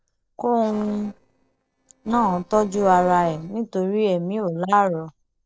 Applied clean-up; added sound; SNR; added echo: neural separator model SepFormer DNS4.